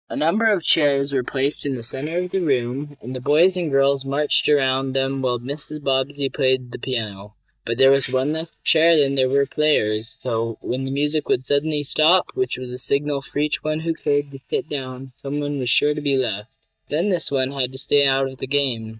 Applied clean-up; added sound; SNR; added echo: neural mask model DeepFilterNet 3.